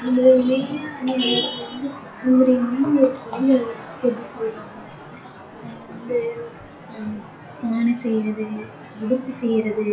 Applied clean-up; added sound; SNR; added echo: classical method WPE with log-MMSE.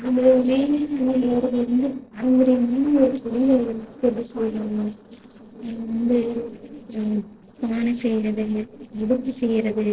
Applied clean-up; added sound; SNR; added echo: neural separator model SepFormer DNS4.